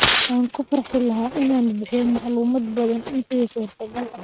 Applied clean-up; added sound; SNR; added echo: neural mask model RNNoise.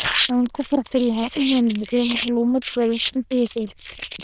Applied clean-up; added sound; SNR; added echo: neural diffusion model UNIVERSE++.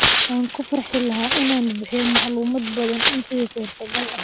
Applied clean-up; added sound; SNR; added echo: none; Tearing; 1 dB; none.